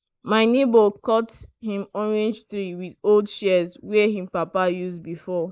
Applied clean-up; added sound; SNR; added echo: neural mask model Resemble Enhance denoiser.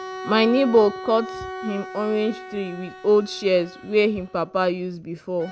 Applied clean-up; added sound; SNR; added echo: none; Bowed string instrument; 14 dB; none.